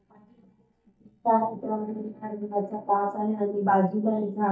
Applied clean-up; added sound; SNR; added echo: neural mask model DeepFilterNet 3.